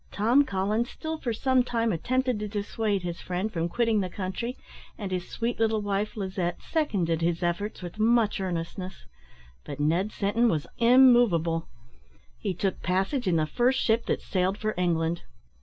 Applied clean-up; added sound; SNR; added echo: none; none; none; none.